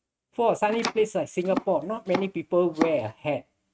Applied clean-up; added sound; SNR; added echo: neural mask model RNNoise.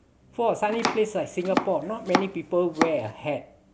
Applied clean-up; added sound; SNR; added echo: none; Domestic sounds, home sounds; 4 dB; none.